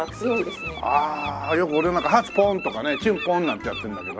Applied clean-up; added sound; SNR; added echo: none; Bird; 12 dB; none.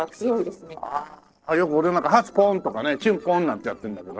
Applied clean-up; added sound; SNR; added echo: neural separator model SepFormer DNS4.